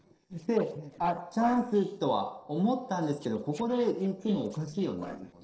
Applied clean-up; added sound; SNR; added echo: neural separator model SepFormer DNS4.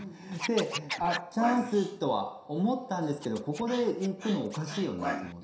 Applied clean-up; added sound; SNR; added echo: none; Scratching (performance technique); 9 dB; reverberation time 0.7 s.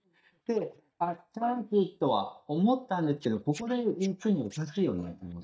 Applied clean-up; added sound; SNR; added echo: neural mask model DeepFilterNet 3.